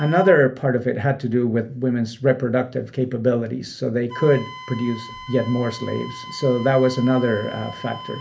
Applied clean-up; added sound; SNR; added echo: none; Wind instrument, woodwind instrument; 18 dB; reverberation time 0.3 s.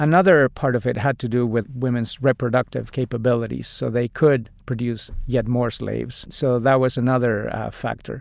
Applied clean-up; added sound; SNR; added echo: none; none; none; none.